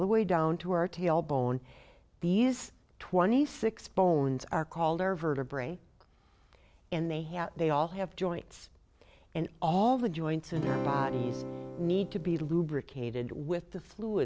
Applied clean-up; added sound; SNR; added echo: none; Acoustic guitar / Strum; 5 dB; none.